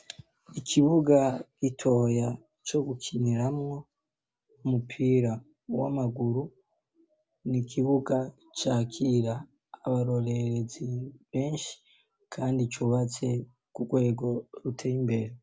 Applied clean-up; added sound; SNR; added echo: none; none; none; none.